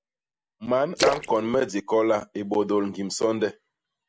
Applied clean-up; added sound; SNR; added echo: none; Splash, splatter; 5 dB; none.